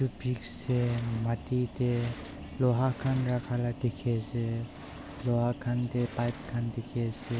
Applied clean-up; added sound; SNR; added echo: none; Sliding door; 18 dB; none.